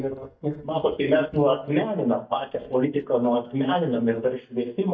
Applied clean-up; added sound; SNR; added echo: neural mask model DeepFilterNet 3.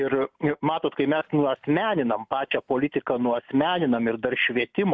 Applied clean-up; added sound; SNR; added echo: none; none; none; none.